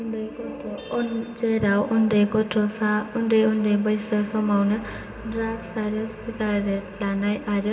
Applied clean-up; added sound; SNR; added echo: none; none; none; reverberation time 2.4 s.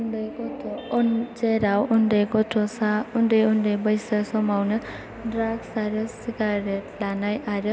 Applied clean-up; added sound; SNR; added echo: none; none; none; none.